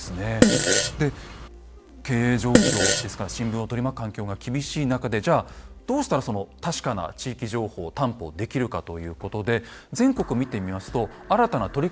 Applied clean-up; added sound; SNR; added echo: none; Fart; -3 dB; none.